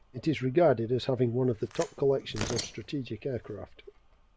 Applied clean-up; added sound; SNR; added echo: none; Tearing; 14 dB; none.